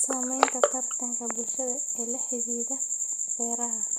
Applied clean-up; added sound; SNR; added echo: none; Crushing; 5 dB; none.